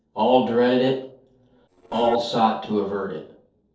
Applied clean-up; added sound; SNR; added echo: neural separator model SepFormer DNS4.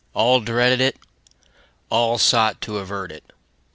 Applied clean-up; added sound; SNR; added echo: none; none; none; none.